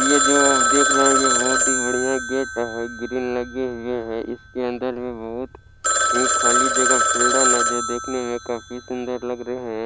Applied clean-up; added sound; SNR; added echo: none; Telephone; -3 dB; none.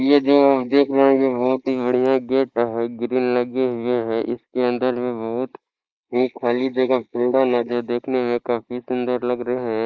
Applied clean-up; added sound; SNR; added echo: neural mask model Resemble Enhance denoiser.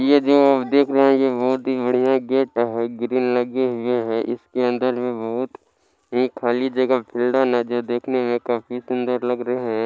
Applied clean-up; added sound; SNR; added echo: none; none; none; none.